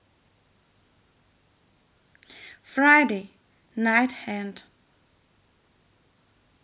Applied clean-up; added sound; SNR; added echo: none; none; none; none.